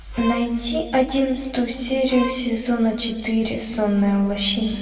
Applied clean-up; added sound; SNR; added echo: none; Bowed string instrument; 13 dB; reverberation time 1.8 s.